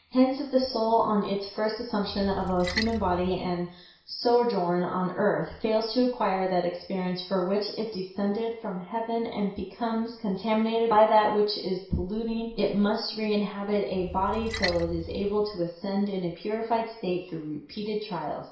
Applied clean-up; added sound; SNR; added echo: none; Splash, splatter; 10 dB; reverberation time 0.6 s.